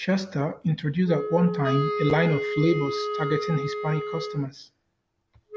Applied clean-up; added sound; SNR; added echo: none; Wind instrument, woodwind instrument; 5 dB; none.